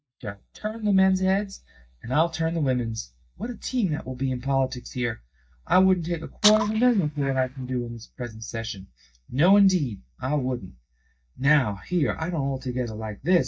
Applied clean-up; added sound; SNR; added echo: neural mask model DeepFilterNet 3.